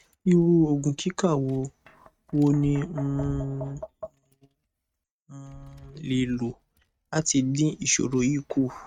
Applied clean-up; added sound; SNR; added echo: neural mask model RNNoise.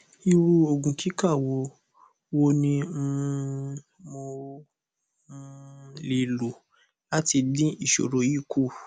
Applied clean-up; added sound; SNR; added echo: none; none; none; none.